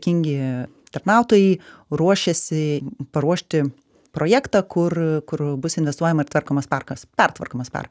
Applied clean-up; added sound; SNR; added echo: none; none; none; none.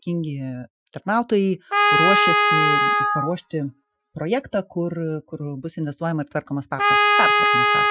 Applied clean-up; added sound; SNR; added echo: classical method Wiener filter.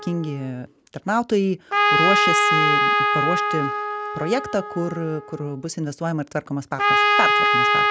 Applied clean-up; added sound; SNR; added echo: none; Trumpet; -4 dB; none.